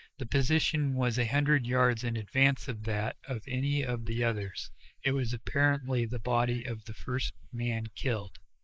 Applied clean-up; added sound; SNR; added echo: neural mask model Resemble Enhance denoiser.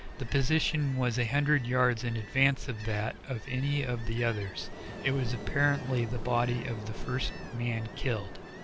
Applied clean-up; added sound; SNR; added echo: none; Ocean; 13 dB; none.